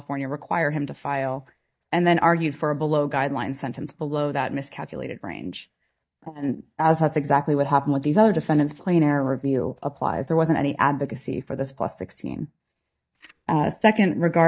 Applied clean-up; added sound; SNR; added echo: neural mask model DeepFilterNet 3.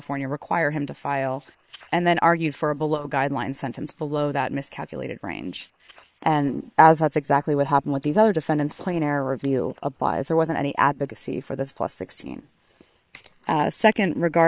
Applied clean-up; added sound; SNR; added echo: neural separator model SepFormer WHAM!.